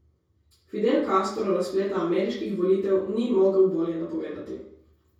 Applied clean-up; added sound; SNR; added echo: none; none; none; reverberation time 0.6 s.